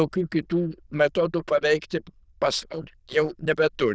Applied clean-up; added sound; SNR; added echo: neural diffusion model UNIVERSE++.